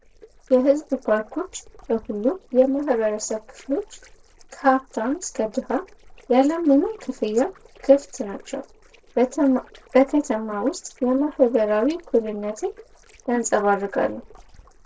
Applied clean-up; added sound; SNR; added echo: neural separator model SepFormer DNS4.